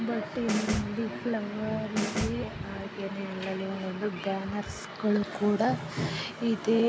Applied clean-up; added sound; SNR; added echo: none; Snare drum; 5 dB; none.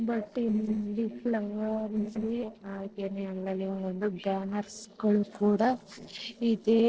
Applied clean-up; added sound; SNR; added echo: neural separator model SepFormer DNS4.